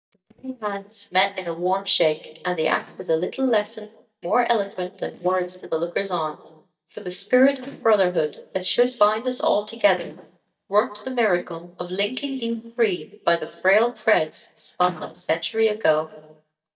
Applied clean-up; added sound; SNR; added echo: neural mask model DeepFilterNet 3.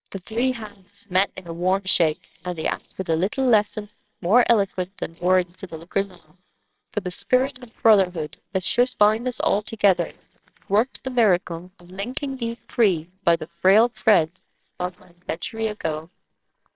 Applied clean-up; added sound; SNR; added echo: neural separator model SepFormer WHAMR!.